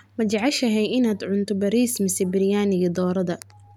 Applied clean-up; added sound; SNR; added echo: none; none; none; none.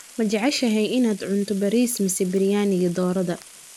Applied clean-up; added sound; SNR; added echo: neural mask model Resemble Enhance denoiser.